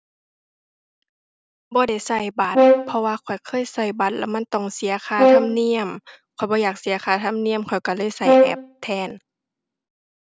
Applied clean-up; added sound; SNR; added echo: none; Brass instrument; -4 dB; none.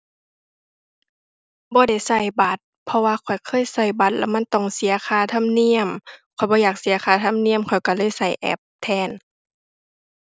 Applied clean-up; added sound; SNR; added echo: none; none; none; none.